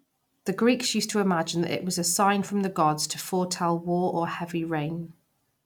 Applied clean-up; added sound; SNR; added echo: none; none; none; none.